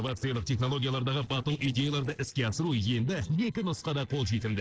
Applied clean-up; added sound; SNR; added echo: neural separator model SepFormer DNS4.